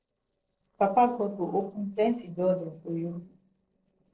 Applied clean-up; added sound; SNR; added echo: neural separator model SepFormer DNS4.